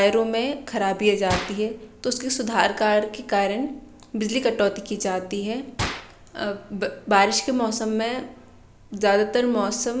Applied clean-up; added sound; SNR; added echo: none; Gunshot, gunfire; 13 dB; none.